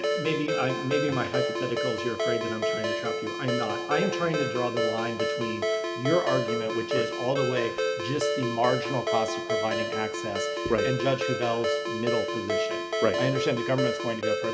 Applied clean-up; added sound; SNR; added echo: none; Ringtone; -1 dB; none.